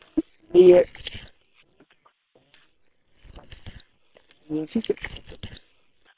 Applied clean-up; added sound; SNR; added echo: neural separator model SepFormer WHAM!.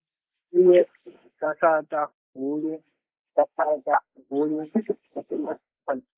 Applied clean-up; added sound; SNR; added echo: neural mask model Resemble Enhance denoiser.